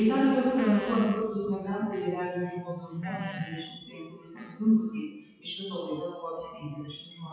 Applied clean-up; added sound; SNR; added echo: classical method WPE with log-MMSE.